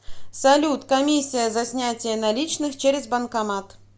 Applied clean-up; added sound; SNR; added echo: none; none; none; none.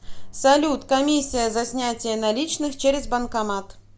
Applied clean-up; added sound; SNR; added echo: none; Boat, Water vehicle; 16 dB; none.